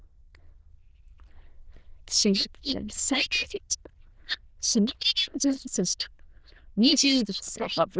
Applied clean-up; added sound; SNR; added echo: neural diffusion model UNIVERSE++.